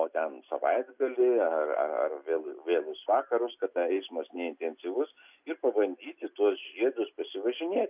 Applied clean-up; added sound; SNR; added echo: none; none; none; none.